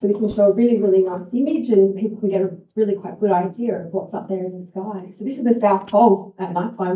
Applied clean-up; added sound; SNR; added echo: neural mask model DeepFilterNet 3.